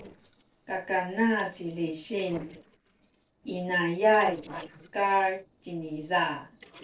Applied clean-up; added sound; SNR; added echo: neural separator model SepFormer DNS4.